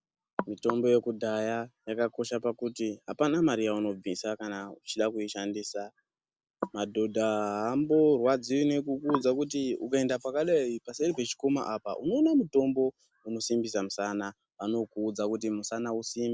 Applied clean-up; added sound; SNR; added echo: none; none; none; none.